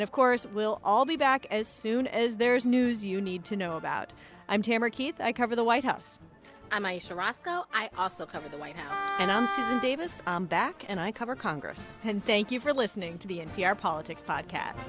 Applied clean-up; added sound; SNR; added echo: none; Wind instrument, woodwind instrument; 4 dB; none.